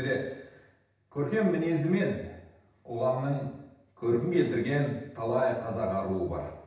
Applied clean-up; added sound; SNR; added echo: none; none; none; reverberation time 0.9 s.